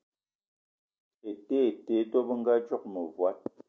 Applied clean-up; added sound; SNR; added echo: none; none; none; none.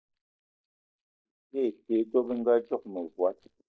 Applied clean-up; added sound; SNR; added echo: neural mask model DeepFilterNet 3.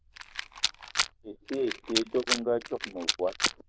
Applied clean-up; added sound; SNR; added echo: neural diffusion model UNIVERSE++.